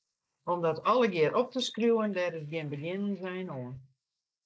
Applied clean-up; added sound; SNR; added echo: neural mask model Resemble Enhance denoiser.